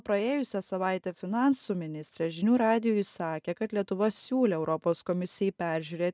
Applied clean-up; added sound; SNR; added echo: none; none; none; none.